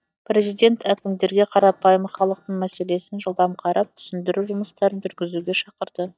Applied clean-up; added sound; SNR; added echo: neural mask model DeepFilterNet 3.